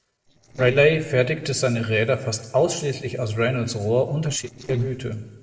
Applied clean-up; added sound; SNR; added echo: neural separator model SepFormer DNS4.